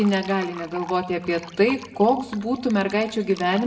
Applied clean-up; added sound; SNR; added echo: none; Fill (with liquid); 19 dB; reverberation time 0.6 s.